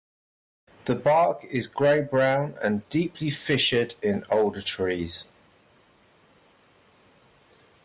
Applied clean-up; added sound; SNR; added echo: none; none; none; none.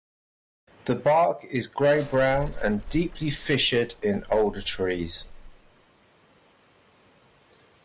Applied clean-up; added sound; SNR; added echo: none; Bus / Engine; 11 dB; none.